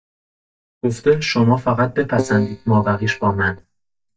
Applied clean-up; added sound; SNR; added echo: neural mask model DeepFilterNet 3.